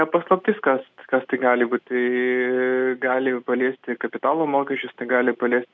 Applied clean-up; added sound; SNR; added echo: none; none; none; none.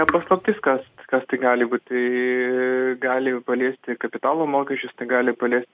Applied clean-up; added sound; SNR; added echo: none; Raindrop / Drip; 8 dB; none.